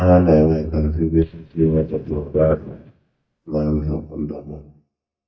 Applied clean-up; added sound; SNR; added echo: neural mask model DeepFilterNet 3.